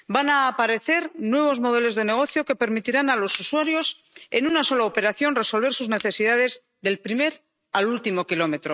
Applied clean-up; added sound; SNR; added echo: neural mask model RNNoise.